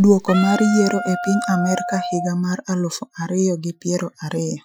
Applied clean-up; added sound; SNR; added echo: classical method Wiener filter.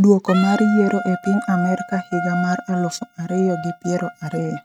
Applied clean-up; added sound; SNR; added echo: neural mask model RNNoise.